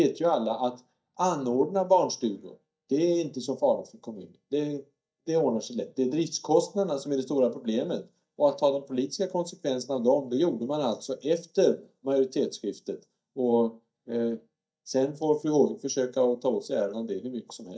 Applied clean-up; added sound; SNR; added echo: neural mask model DeepFilterNet 3.